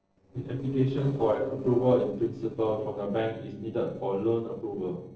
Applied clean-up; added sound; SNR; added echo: neural separator model SepFormer DNS4.